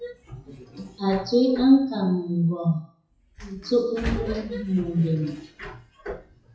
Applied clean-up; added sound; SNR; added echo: classical method WPE with log-MMSE.